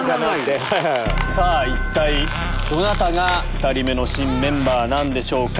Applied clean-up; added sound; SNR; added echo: none; Squeak; 12 dB; none.